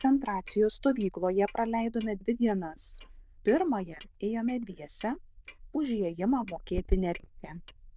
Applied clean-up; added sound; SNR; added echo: neural diffusion model UNIVERSE++.